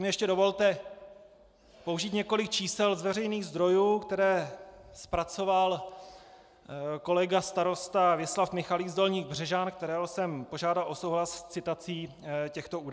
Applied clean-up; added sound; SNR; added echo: none; none; none; none.